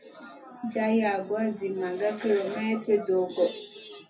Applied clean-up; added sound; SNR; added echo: none; none; none; reverberation time 0.4 s.